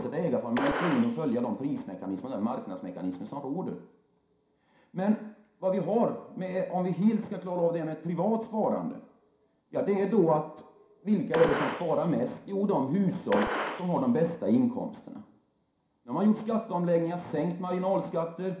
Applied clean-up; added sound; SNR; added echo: none; Gunshot, gunfire; 6 dB; reverberation time 0.5 s.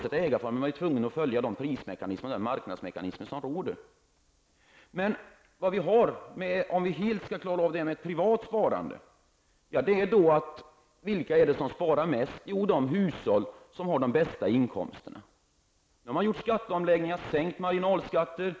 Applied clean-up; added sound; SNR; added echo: none; none; none; none.